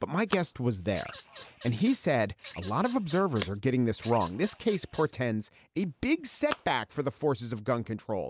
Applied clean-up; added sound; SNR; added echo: none; Telephone + Bird vocalization, bird call, bird song / Fowl; 16 dB; none.